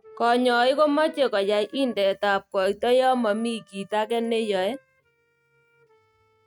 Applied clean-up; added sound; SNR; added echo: neural mask model RNNoise.